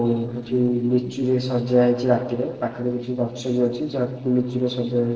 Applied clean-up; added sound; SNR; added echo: neural separator model SepFormer DNS4.